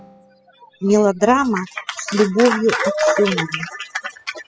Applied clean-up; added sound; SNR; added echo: classical method spectral subtraction.